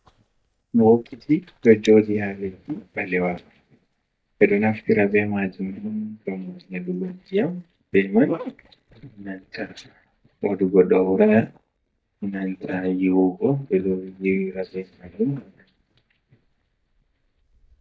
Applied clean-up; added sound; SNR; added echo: neural mask model DeepFilterNet 3.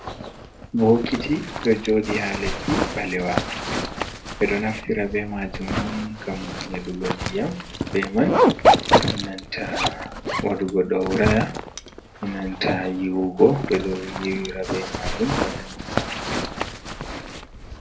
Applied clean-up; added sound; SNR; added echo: none; Zipper (clothing); 1 dB; reverberation time 0.3 s.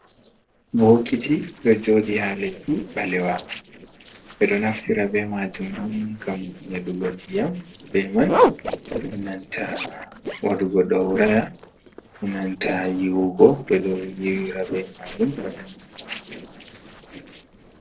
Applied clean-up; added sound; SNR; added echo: neural separator model SepFormer DNS4.